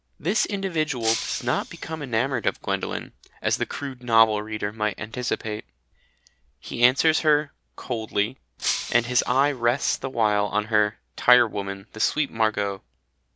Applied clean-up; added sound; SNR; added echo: none; Shatter; 8 dB; none.